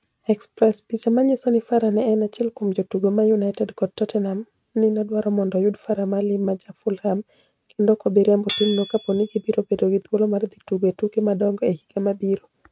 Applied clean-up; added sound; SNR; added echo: neural mask model RNNoise.